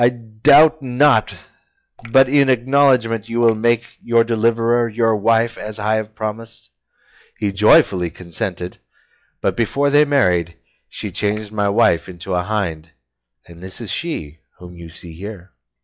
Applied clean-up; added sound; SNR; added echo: classical method log-MMSE.